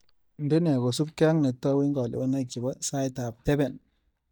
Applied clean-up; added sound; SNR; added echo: neural mask model DeepFilterNet 3.